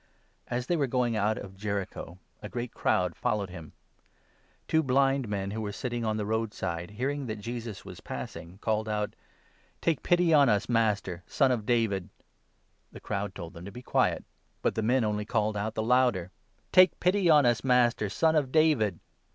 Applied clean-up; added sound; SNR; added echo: none; none; none; none.